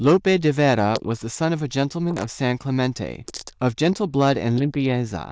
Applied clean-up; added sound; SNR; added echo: neural diffusion model UNIVERSE++.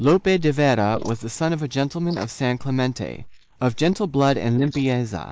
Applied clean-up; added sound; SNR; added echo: neural mask model Resemble Enhance denoiser.